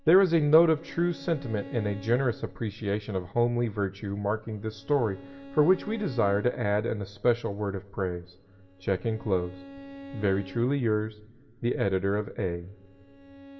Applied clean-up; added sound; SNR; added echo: none; Bowed string instrument; 20 dB; reverberation time 1.0 s.